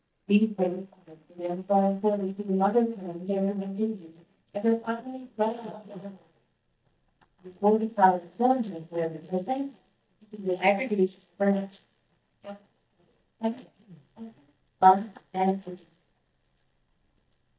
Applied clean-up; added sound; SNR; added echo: neural mask model DeepFilterNet 3.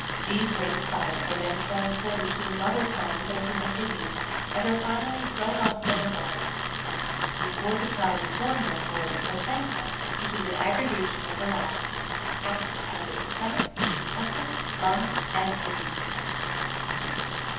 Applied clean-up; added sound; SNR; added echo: none; Tools; -2 dB; reverberation time 1.3 s.